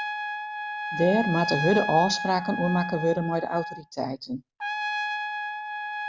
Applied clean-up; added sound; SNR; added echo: none; Trumpet; 5 dB; none.